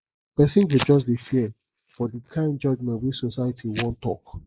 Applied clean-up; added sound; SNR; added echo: neural mask model Resemble Enhance denoiser.